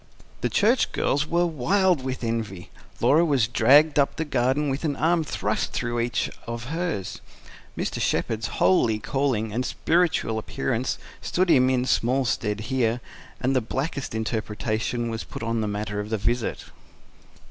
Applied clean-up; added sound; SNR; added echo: none; none; none; none.